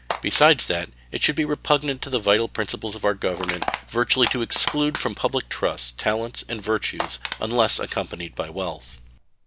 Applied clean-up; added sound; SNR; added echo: none; Crushing; 12 dB; none.